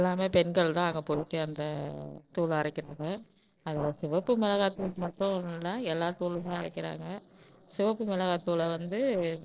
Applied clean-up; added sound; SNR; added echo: neural separator model SepFormer DNS4.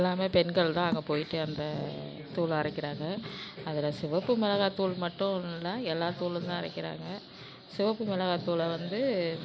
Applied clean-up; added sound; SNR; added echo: none; none; none; none.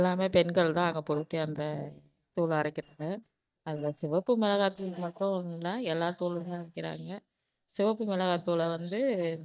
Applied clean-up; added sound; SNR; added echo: neural mask model DeepFilterNet 3.